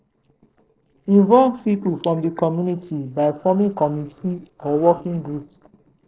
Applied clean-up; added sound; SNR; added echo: neural separator model SepFormer DNS4.